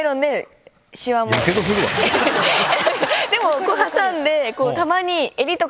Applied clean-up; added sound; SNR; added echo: none; none; none; none.